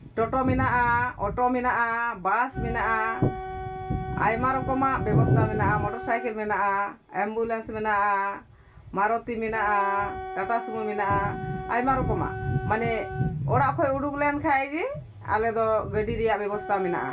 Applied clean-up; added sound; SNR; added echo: none; Wind instrument, woodwind instrument; 13 dB; reverberation time 0.2 s.